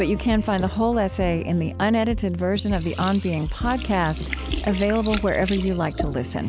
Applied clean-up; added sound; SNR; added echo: none; Sink (filling or washing); 15 dB; none.